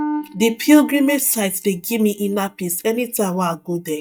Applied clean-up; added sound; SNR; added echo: neural mask model DeepFilterNet 3.